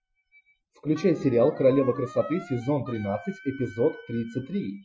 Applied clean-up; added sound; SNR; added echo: classical method Wiener filter.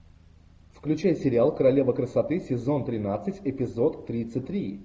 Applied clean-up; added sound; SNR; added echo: none; none; none; none.